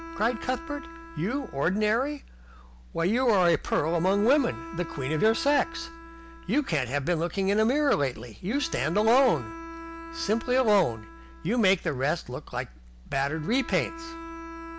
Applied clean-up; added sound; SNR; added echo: none; Bowed string instrument; 16 dB; none.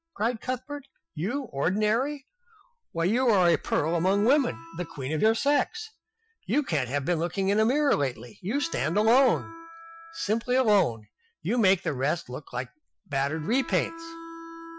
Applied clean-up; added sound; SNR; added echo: classical method Wiener filter.